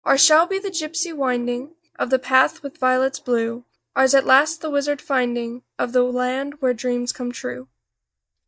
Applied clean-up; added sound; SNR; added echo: neural mask model DeepFilterNet 3.